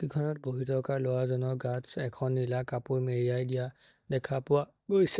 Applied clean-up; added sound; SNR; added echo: neural mask model DeepFilterNet 3.